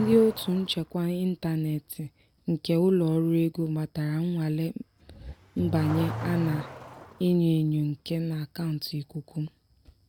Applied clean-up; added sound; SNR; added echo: none; Accelerating, revving, vroom / Car; 14 dB; none.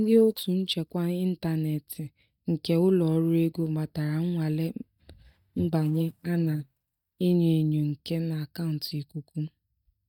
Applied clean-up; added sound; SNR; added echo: neural mask model DeepFilterNet 3.